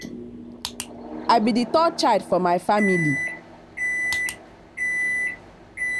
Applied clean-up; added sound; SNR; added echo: none; Microwave oven; 5 dB; none.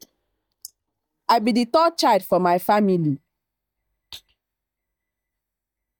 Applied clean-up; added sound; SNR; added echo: neural mask model DeepFilterNet 3.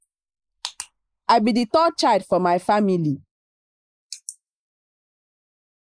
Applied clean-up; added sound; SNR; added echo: neural mask model Resemble Enhance denoiser.